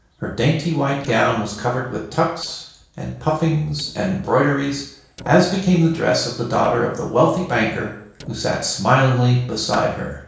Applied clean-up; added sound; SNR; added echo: neural separator model SepFormer DNS4.